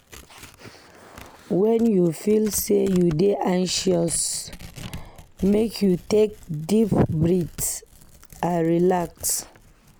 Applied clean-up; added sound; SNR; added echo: none; Tearing; 20 dB; none.